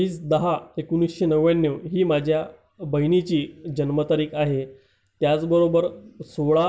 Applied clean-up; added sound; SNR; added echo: none; none; none; none.